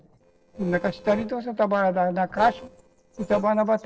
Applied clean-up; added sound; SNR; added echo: neural separator model SepFormer DNS4.